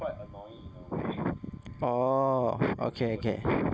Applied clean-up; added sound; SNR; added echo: none; none; none; none.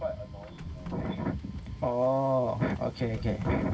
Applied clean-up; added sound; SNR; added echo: none; Printer; 17 dB; reverberation time 0.4 s.